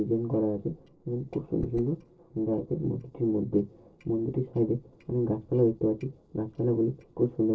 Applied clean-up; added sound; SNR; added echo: neural separator model SepFormer DNS4.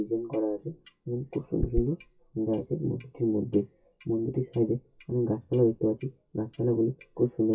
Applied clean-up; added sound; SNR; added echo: classical method WPE with log-MMSE.